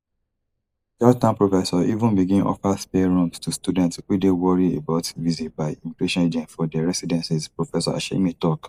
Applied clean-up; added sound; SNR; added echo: neural mask model DeepFilterNet 3.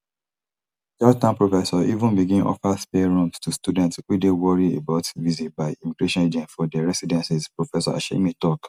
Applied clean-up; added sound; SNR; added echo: none; none; none; none.